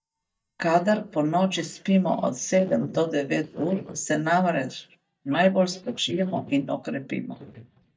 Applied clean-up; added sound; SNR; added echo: neural mask model DeepFilterNet 3.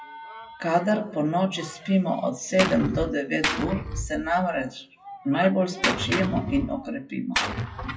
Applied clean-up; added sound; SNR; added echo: classical method WPE with log-MMSE.